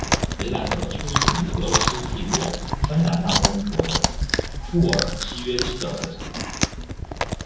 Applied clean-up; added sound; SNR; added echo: none; Chewing, mastication; -3 dB; reverberation time 0.7 s.